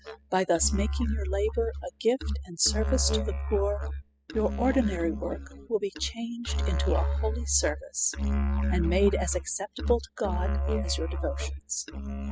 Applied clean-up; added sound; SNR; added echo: classical method spectral subtraction.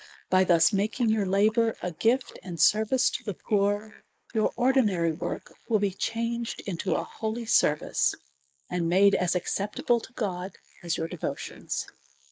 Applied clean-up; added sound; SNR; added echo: neural mask model Resemble Enhance denoiser.